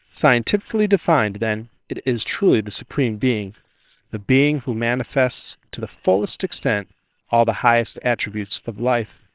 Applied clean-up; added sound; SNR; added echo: neural separator model SepFormer WHAMR!.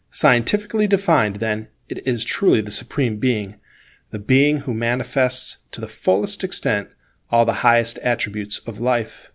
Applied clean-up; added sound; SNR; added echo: none; none; none; none.